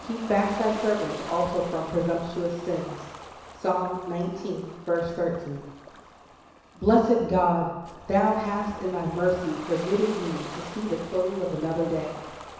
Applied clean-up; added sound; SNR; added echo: none; Ocean; 14 dB; reverberation time 1.0 s.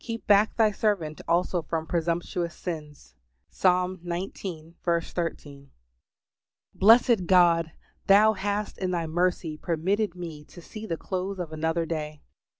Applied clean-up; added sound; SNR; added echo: none; none; none; none.